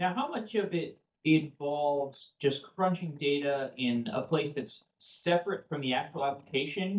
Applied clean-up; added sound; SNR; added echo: neural mask model DeepFilterNet 3.